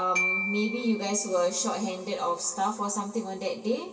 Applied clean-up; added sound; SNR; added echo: none; Glockenspiel; 7 dB; reverberation time 2.1 s.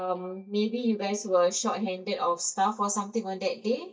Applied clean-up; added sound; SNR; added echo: neural mask model DeepFilterNet 3.